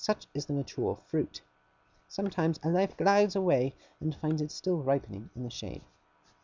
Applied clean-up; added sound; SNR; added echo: none; none; none; none.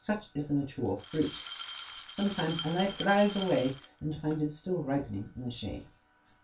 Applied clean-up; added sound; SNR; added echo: none; Glass; 2 dB; reverberation time 0.2 s.